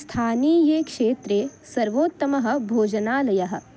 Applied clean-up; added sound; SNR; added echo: none; none; none; none.